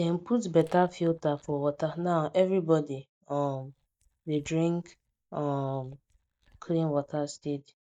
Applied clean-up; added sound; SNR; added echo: neural mask model DeepFilterNet 3.